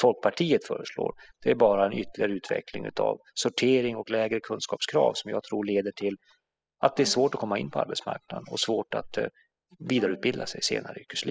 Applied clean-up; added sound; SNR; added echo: classical method spectral subtraction.